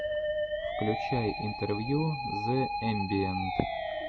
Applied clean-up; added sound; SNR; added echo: none; Musical instrument; 1 dB; none.